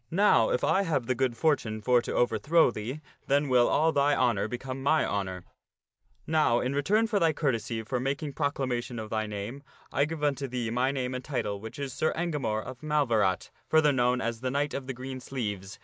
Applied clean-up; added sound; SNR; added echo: none; none; none; none.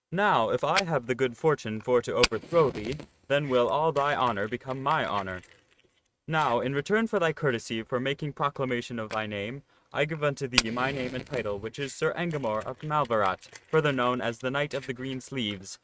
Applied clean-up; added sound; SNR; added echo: neural mask model RNNoise.